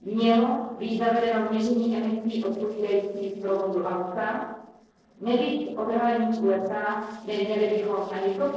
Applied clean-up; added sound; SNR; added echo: neural separator model SepFormer DNS4.